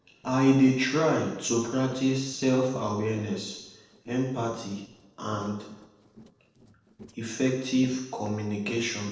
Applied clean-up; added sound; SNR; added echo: neural separator model SepFormer DNS4.